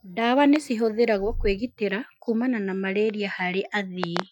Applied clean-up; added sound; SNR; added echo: classical method Wiener filter.